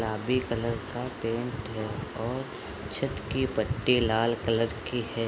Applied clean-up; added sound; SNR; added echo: none; none; none; none.